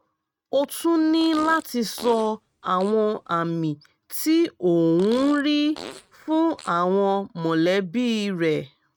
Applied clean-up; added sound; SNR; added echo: neural mask model RNNoise.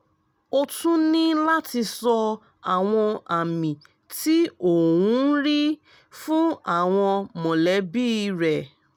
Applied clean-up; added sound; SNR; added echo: none; none; none; none.